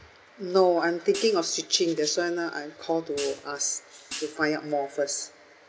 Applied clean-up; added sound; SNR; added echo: none; Hi-hat; 14 dB; none.